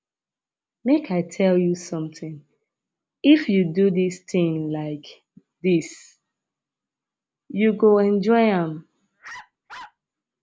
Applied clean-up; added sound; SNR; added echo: none; Bark; 20 dB; none.